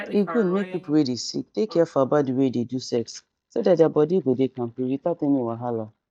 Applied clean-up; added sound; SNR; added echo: neural mask model DeepFilterNet 3.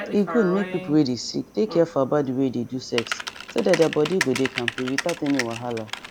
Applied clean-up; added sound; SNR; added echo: none; Typing; 9 dB; none.